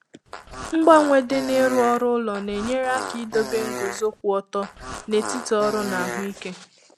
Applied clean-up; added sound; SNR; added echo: none; Fart; 10 dB; none.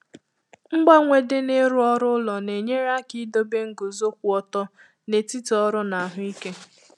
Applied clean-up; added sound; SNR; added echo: none; none; none; none.